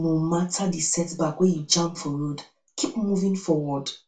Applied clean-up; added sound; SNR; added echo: none; none; none; reverberation time 0.2 s.